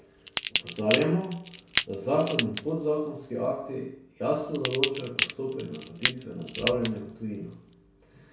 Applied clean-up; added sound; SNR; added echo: none; Crackle / Crushing; 4 dB; reverberation time 0.6 s.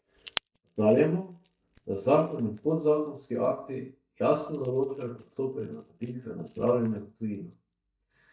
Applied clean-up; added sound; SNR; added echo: neural mask model DeepFilterNet 3.